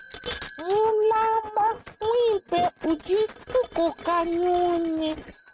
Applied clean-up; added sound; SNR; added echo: neural mask model RNNoise.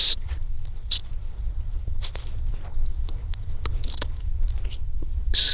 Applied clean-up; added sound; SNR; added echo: neural diffusion model UNIVERSE++.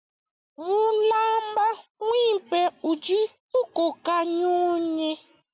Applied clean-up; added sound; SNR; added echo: none; none; none; none.